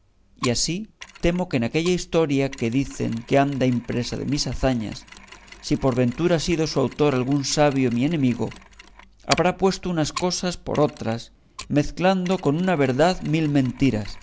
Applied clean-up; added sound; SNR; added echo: none; Mechanisms; 18 dB; none.